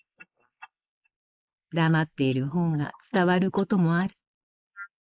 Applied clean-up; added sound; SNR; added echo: neural mask model Resemble Enhance denoiser.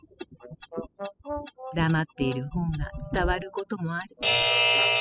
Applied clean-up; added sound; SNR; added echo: classical method spectral subtraction.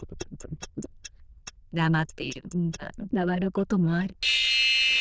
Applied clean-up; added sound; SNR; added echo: neural diffusion model UNIVERSE++.